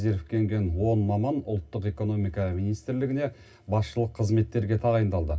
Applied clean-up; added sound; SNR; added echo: none; none; none; reverberation time 0.4 s.